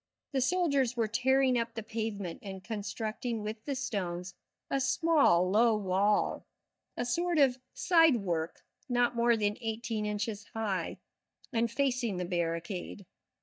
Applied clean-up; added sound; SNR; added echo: neural mask model DeepFilterNet 3.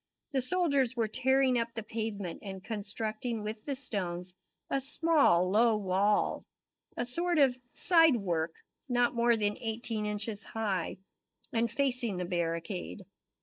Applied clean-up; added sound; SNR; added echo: neural mask model Resemble Enhance denoiser.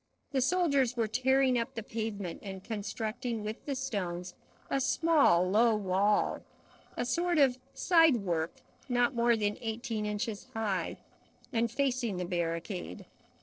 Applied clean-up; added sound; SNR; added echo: neural separator model SepFormer DNS4.